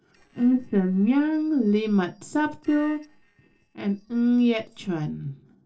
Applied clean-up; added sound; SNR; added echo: neural separator model SepFormer DNS4.